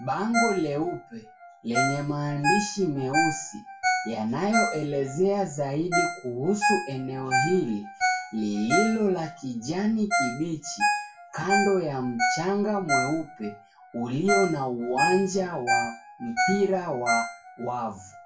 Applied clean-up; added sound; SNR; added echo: none; Ringtone; 2 dB; reverberation time 0.2 s.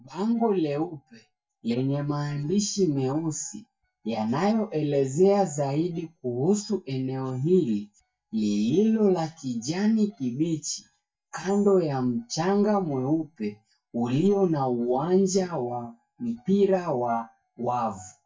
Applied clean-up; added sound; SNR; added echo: neural mask model DeepFilterNet 3.